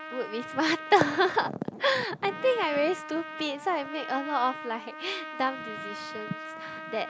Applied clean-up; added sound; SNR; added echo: none; Trumpet; 11 dB; none.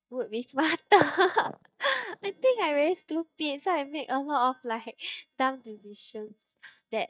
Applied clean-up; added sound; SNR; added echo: neural mask model DeepFilterNet 3.